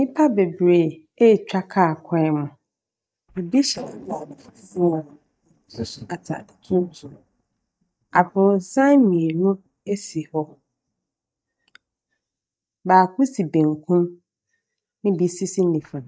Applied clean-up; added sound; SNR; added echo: neural mask model DeepFilterNet 3.